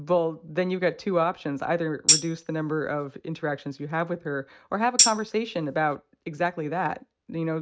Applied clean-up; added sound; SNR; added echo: neural mask model RNNoise.